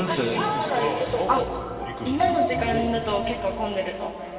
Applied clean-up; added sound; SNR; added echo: none; Brass instrument; 19 dB; reverberation time 2.4 s.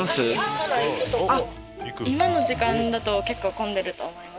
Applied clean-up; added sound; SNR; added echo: none; none; none; none.